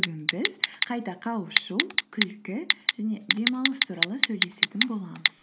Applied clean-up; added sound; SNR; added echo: none; Telephone; -5 dB; none.